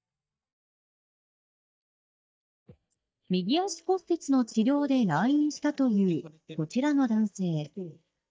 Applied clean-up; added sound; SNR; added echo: neural mask model DeepFilterNet 3.